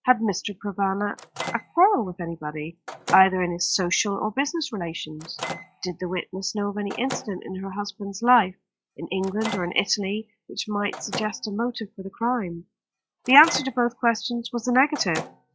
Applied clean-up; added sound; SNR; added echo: classical method log-MMSE.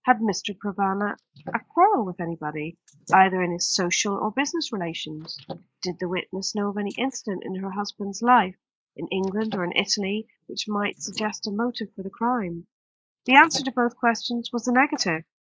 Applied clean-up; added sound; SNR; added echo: neural mask model Resemble Enhance denoiser.